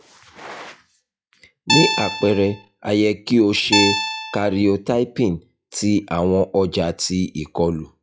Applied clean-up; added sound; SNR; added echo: classical method log-MMSE.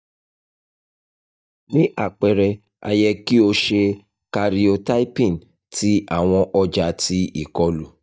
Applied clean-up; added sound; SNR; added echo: neural mask model DeepFilterNet 3.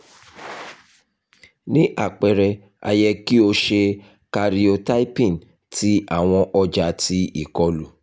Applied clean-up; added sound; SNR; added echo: none; none; none; none.